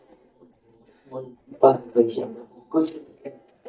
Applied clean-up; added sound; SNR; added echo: neural mask model DeepFilterNet 3.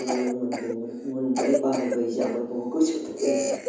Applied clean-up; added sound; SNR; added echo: none; Cough; 5 dB; reverberation time 0.9 s.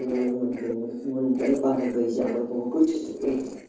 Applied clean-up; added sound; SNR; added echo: neural separator model SepFormer DNS4.